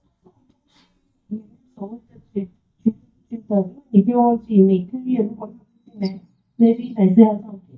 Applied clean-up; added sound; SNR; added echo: neural mask model DeepFilterNet 3.